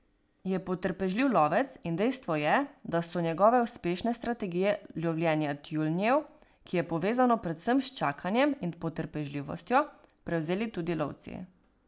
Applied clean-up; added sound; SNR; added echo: none; none; none; none.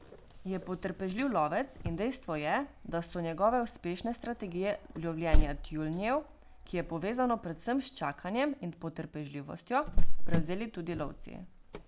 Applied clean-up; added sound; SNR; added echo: none; Cricket; -4 dB; none.